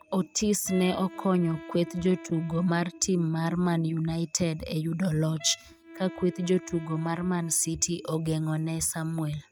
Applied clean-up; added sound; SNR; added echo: neural mask model RNNoise.